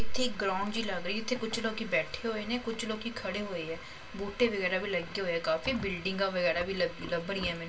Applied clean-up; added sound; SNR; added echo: none; Livestock, farm animals, working animals; 18 dB; reverberation time 0.2 s.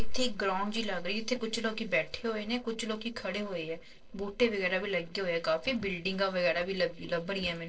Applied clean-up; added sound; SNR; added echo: neural separator model SepFormer DNS4.